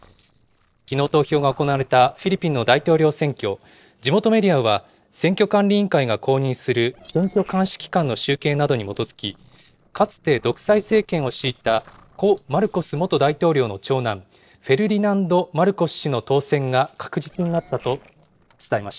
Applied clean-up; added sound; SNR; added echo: neural separator model SepFormer DNS4.